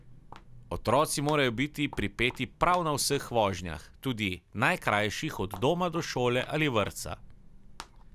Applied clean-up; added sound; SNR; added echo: none; Walk, footsteps; 19 dB; none.